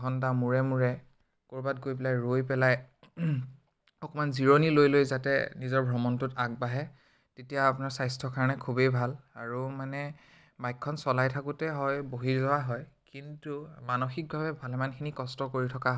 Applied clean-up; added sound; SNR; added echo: none; none; none; none.